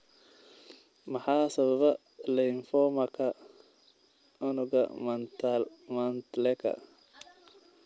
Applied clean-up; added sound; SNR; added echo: none; none; none; none.